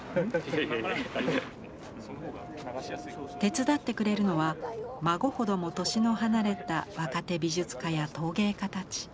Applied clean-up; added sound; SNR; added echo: none; Wind instrument, woodwind instrument; 17 dB; none.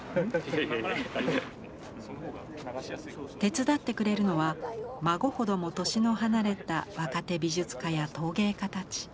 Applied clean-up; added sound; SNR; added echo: none; none; none; none.